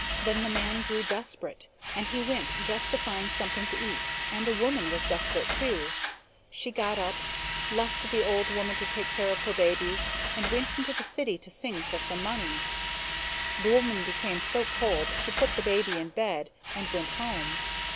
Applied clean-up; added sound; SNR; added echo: none; Drill; 1 dB; none.